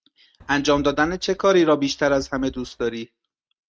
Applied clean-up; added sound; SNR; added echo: neural mask model RNNoise.